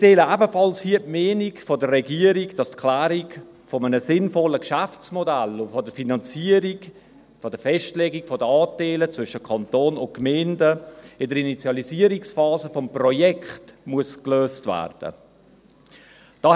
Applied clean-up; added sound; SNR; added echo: none; none; none; none.